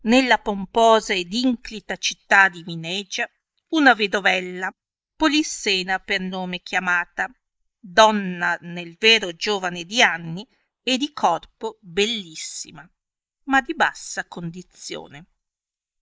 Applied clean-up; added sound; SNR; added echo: neural mask model Resemble Enhance denoiser.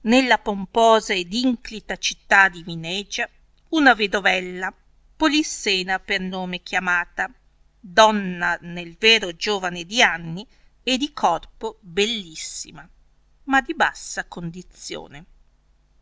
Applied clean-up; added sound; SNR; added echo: none; none; none; none.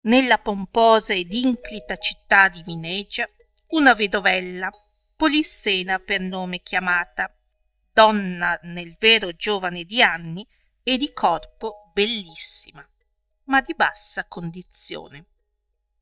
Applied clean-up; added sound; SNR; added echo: neural mask model DeepFilterNet 3.